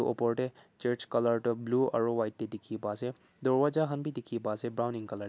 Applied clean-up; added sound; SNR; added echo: none; none; none; none.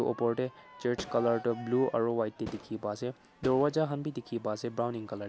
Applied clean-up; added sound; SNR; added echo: none; Crowd / Fireworks; 16 dB; none.